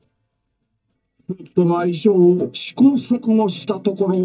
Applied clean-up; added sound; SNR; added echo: neural mask model DeepFilterNet 3.